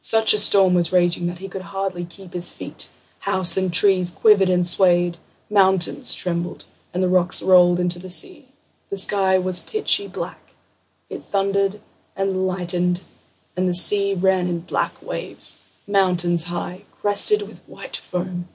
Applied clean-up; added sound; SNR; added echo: none; none; none; none.